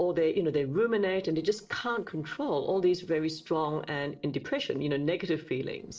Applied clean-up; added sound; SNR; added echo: neural separator model SepFormer DNS4.